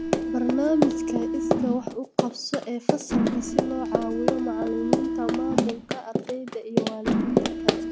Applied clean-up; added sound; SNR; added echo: none; Run + Mechanisms; -4 dB; none.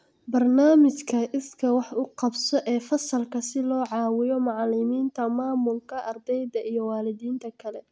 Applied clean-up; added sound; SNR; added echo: none; none; none; none.